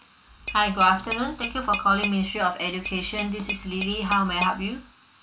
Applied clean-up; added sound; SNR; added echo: none; Tap / Glass; 9 dB; reverberation time 0.3 s.